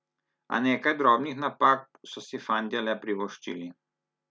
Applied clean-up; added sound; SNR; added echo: none; none; none; none.